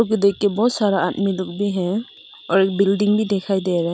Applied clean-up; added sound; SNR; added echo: none; none; none; none.